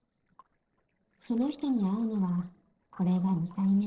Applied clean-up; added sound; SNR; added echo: neural separator model SepFormer DNS4.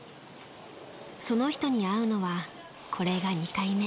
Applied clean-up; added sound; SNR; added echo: none; none; none; none.